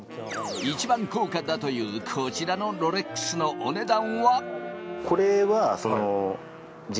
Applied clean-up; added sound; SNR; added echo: none; Wind instrument, woodwind instrument; 16 dB; none.